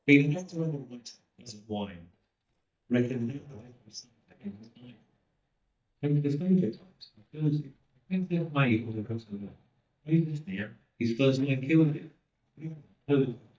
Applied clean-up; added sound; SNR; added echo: neural mask model DeepFilterNet 3.